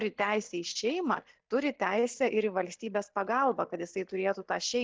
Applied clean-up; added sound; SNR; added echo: neural mask model DeepFilterNet 3.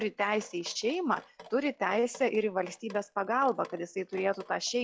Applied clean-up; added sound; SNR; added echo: classical method log-MMSE.